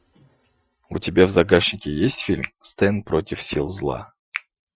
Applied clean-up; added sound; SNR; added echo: classical method Wiener filter.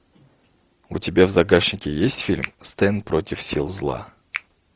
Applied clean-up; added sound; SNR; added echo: none; Finger snapping; 12 dB; none.